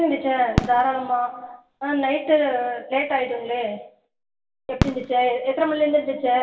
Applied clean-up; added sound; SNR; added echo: none; Fireworks; 7 dB; reverberation time 0.3 s.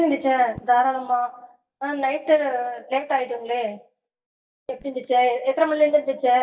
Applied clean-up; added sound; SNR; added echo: neural mask model DeepFilterNet 3.